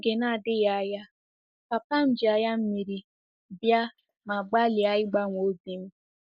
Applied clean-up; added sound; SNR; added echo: neural mask model Resemble Enhance denoiser.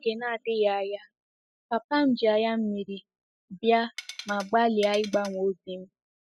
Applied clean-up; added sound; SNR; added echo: classical method spectral subtraction.